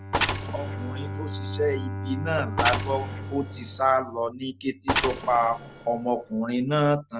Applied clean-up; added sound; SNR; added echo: none; Bowed string instrument + Mechanisms; 4 dB; none.